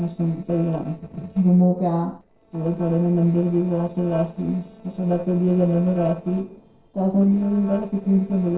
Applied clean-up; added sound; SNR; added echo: neural separator model SepFormer DNS4.